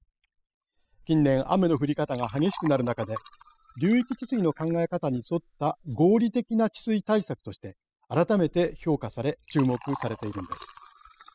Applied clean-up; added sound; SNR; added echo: classical method spectral subtraction.